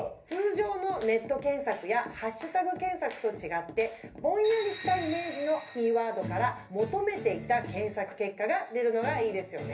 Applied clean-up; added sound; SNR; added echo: none; none; none; reverberation time 0.3 s.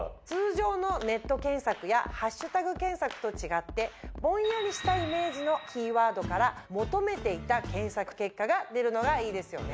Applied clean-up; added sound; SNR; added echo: none; none; none; none.